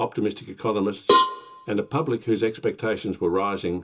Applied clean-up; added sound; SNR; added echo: none; Cowbell; -1 dB; reverberation time 0.2 s.